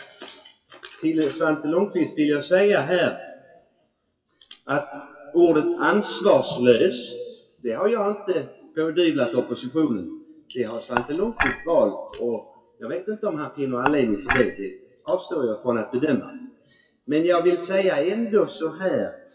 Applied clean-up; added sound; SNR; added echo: classical method WPE with log-MMSE.